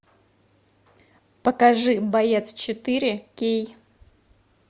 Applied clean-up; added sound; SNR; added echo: none; none; none; none.